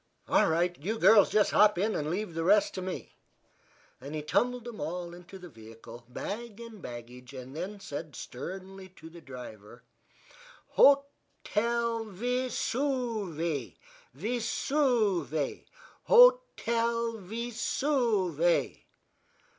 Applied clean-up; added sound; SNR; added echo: none; none; none; none.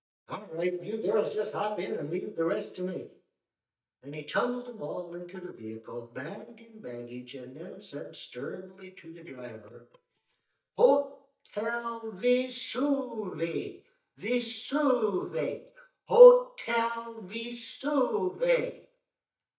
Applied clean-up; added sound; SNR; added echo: neural mask model DeepFilterNet 3.